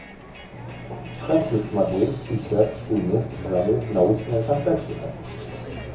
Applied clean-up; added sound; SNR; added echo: none; Crowd; 15 dB; reverberation time 0.6 s.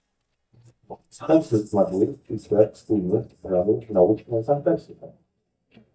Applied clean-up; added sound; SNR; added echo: neural mask model DeepFilterNet 3.